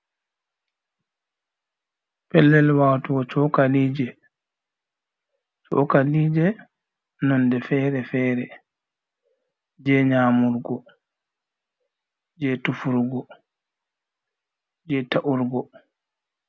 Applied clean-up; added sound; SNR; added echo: none; none; none; none.